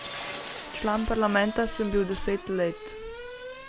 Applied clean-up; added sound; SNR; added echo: none; Race car, auto racing / Accelerating, revving, vroom + Shatter; 10 dB; none.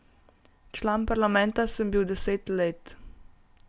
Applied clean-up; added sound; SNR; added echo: none; none; none; none.